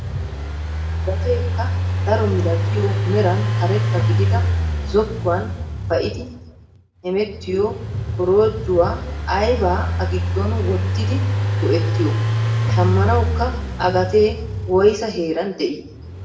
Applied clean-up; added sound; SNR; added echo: none; Engine; -1 dB; reverberation time 0.7 s.